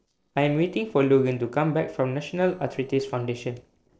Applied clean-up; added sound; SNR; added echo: neural separator model SepFormer DNS4.